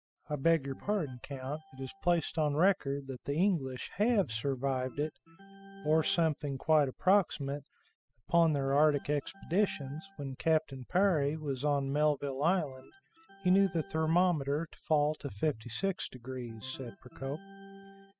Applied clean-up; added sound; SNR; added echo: classical method spectral subtraction.